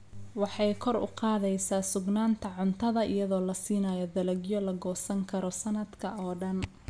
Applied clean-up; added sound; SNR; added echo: none; none; none; none.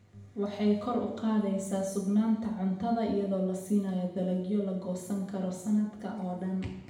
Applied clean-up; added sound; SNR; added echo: none; none; none; reverberation time 0.8 s.